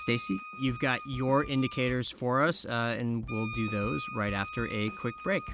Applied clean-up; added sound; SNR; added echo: none; Wind instrument, woodwind instrument; 13 dB; none.